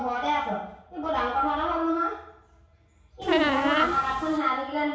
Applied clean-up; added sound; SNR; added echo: none; Squeak; -1 dB; reverberation time 0.6 s.